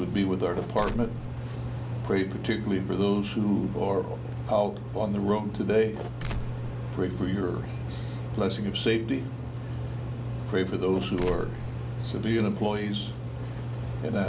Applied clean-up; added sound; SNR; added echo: none; Mechanisms; 12 dB; none.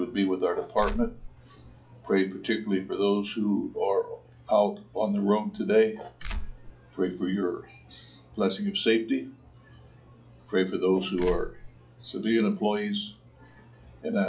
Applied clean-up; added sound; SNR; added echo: classical method log-MMSE.